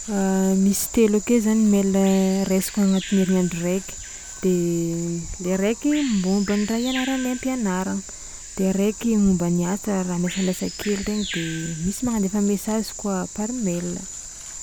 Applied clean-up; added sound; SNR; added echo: none; Bird vocalization, bird call, bird song; 14 dB; none.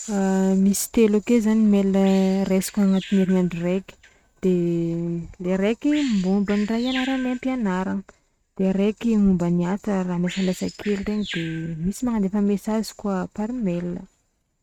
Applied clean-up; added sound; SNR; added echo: neural mask model RNNoise.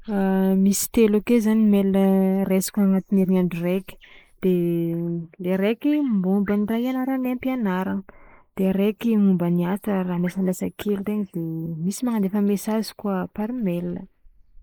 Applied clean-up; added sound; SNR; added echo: neural mask model Resemble Enhance denoiser.